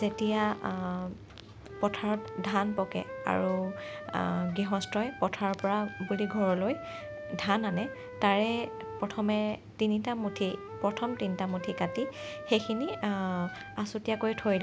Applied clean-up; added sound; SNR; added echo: none; Wind instrument, woodwind instrument; 12 dB; none.